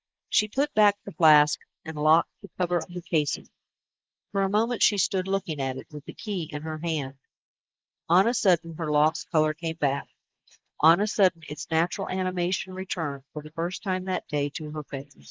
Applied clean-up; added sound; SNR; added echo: neural mask model Resemble Enhance denoiser.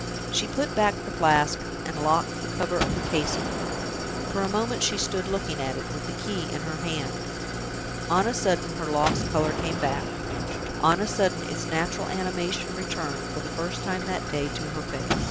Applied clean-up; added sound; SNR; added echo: none; Gunshot, gunfire + Idling; 2 dB; none.